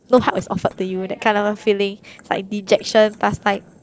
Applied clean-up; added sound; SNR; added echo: neural separator model SepFormer DNS4.